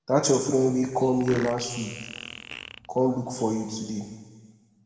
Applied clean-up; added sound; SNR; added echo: none; Fart; 15 dB; reverberation time 1.6 s.